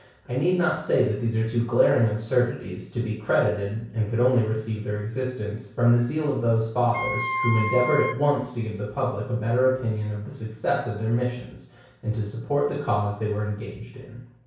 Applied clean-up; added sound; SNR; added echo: none; Wind instrument, woodwind instrument; 5 dB; reverberation time 0.6 s.